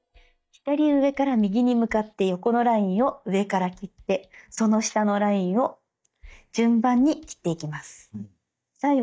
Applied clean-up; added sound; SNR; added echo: neural mask model DeepFilterNet 3.